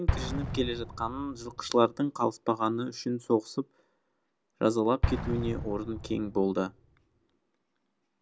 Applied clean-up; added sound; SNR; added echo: none; Explosion; 6 dB; none.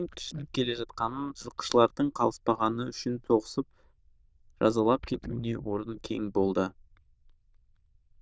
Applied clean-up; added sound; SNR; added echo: neural diffusion model UNIVERSE++.